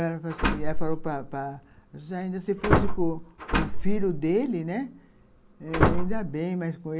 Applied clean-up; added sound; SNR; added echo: none; Slam; -4 dB; none.